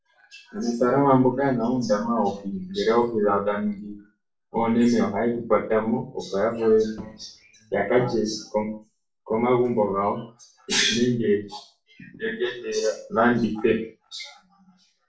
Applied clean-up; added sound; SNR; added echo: neural separator model SepFormer DNS4.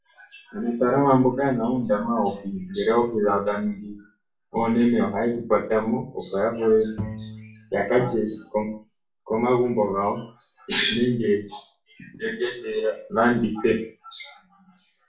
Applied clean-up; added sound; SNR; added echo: none; Bowed string instrument; 12 dB; reverberation time 0.4 s.